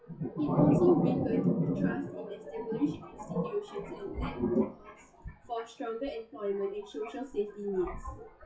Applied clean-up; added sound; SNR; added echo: classical method WPE with log-MMSE.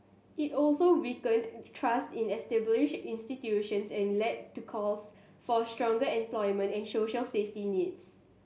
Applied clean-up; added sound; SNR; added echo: none; none; none; none.